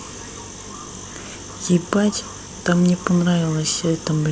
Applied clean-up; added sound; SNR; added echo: none; none; none; none.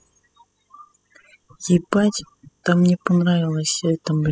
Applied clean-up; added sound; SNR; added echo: classical method spectral subtraction.